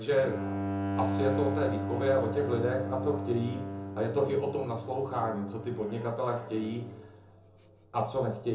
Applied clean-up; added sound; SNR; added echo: none; Bowed string instrument; 4 dB; reverberation time 0.5 s.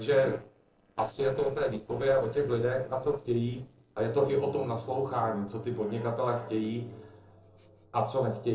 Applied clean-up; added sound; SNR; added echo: neural separator model SepFormer DNS4.